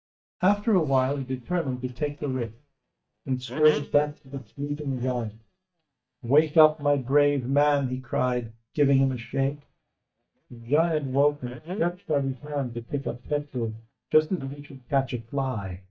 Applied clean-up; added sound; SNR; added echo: neural mask model DeepFilterNet 3.